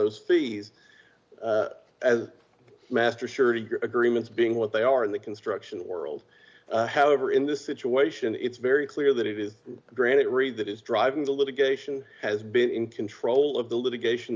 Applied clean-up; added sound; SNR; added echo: none; none; none; none.